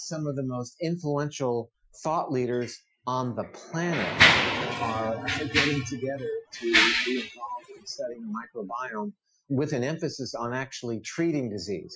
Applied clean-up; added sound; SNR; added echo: classical method Wiener filter.